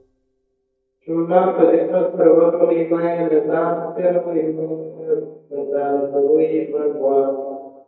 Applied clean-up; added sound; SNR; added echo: neural mask model DeepFilterNet 3.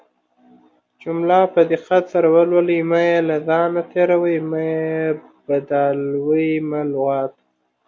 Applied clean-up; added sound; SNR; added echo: none; none; none; none.